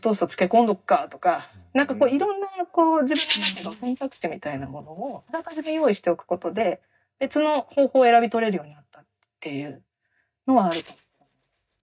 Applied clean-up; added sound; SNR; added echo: neural mask model DeepFilterNet 3.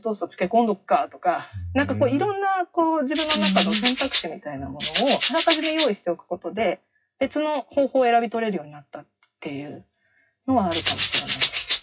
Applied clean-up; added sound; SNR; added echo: classical method WPE with log-MMSE.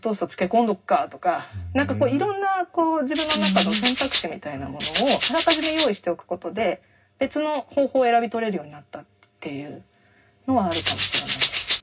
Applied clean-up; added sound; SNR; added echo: none; Rattle (instrument); 2 dB; reverberation time 0.4 s.